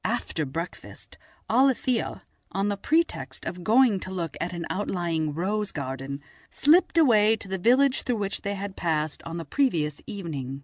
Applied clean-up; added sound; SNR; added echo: none; none; none; none.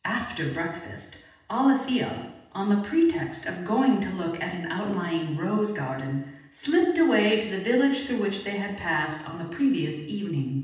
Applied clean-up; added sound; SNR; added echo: none; none; none; reverberation time 0.9 s.